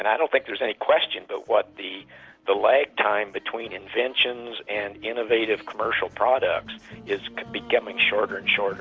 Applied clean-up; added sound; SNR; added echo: none; none; none; none.